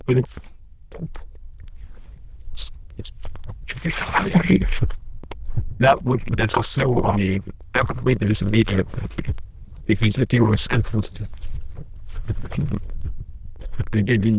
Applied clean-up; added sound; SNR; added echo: neural diffusion model UNIVERSE++.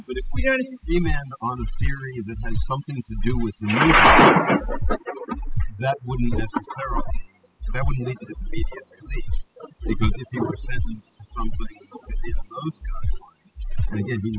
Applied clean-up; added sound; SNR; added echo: classical method spectral subtraction.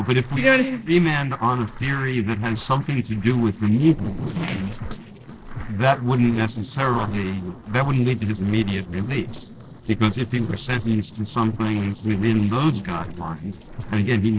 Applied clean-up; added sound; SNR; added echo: neural separator model SepFormer DNS4.